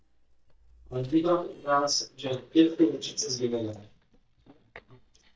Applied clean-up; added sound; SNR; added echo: neural mask model DeepFilterNet 3.